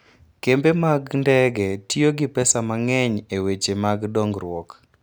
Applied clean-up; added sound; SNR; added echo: none; none; none; none.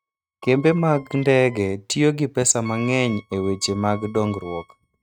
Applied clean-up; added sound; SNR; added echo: neural mask model RNNoise.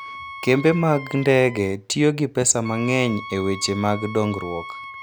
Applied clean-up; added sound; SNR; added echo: none; Wind instrument, woodwind instrument; 15 dB; none.